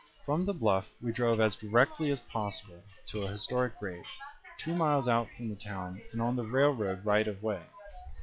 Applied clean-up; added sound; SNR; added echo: classical method log-MMSE.